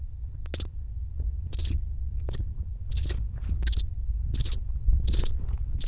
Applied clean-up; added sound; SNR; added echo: neural diffusion model UNIVERSE++.